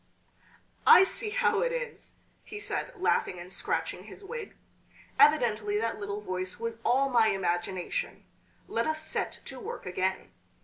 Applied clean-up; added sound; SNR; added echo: none; none; none; none.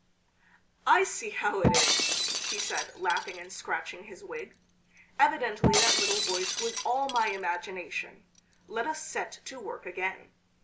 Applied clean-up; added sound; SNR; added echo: none; Shatter; -1 dB; none.